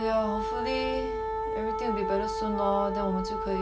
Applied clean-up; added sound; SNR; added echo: none; Wind instrument, woodwind instrument; 1 dB; none.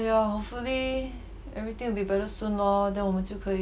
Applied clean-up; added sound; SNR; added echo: none; none; none; none.